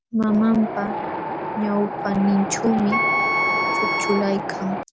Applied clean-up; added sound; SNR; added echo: none; Wind + Wind instrument, woodwind instrument; 2 dB; none.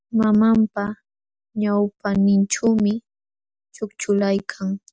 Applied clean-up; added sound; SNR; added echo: none; none; none; none.